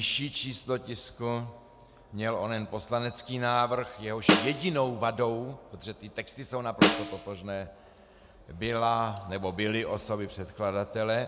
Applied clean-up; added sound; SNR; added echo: none; Snare drum; -1 dB; none.